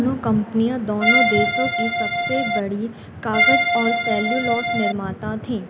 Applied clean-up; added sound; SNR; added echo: none; Accordion; -5 dB; none.